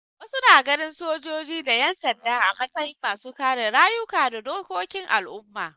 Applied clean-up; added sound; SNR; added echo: neural mask model Resemble Enhance denoiser.